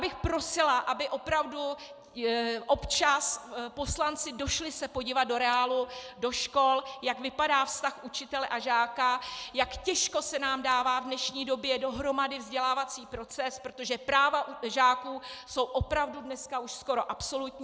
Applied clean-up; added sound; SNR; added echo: none; none; none; none.